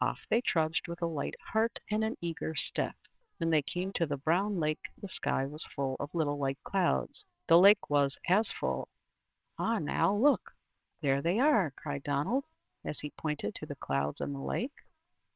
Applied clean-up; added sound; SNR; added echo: neural separator model SepFormer WHAMR!.